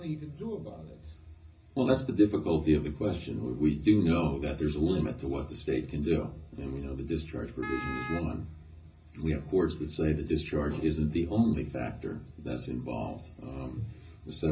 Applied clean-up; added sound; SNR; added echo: none; Wind instrument, woodwind instrument; 11 dB; reverberation time 0.4 s.